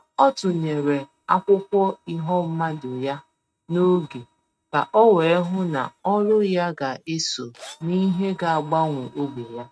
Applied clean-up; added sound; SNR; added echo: neural mask model RNNoise.